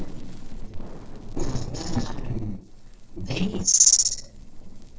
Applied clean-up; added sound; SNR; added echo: neural separator model SepFormer DNS4.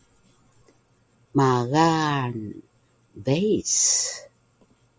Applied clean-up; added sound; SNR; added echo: none; none; none; none.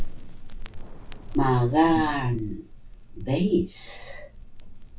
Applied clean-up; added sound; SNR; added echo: none; Crackle; 7 dB; reverberation time 0.2 s.